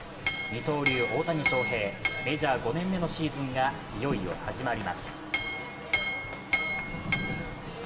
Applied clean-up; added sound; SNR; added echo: none; Chink, clink; -2 dB; reverberation time 1.3 s.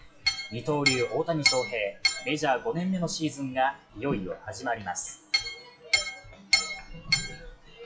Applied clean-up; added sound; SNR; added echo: classical method WPE with log-MMSE.